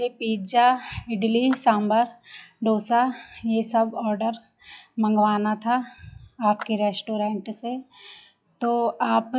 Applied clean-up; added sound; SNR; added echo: classical method log-MMSE.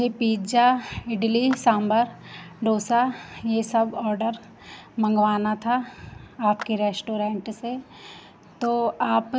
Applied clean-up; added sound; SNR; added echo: none; Clapping; 20 dB; none.